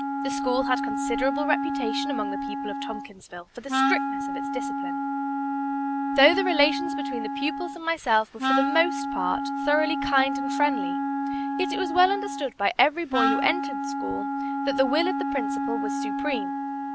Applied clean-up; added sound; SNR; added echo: none; Wind instrument, woodwind instrument; 0 dB; none.